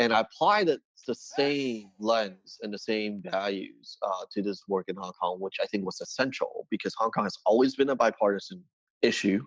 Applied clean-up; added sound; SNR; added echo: neural mask model DeepFilterNet 3.